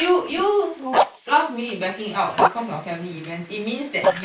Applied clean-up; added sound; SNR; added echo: neural mask model Resemble Enhance denoiser.